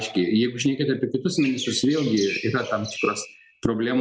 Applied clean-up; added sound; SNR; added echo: none; Chirp, tweet; 11 dB; none.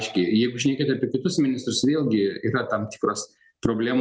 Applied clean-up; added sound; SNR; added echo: none; none; none; none.